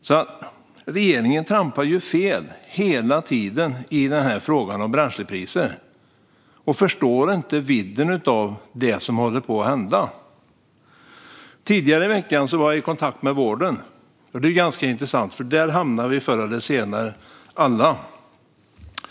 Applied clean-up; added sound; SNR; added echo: none; none; none; none.